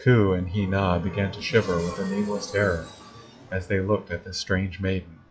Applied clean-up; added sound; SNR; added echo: classical method WPE with log-MMSE.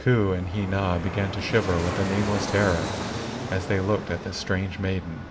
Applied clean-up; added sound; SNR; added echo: none; Fixed-wing aircraft, airplane; 7 dB; reverberation time 0.3 s.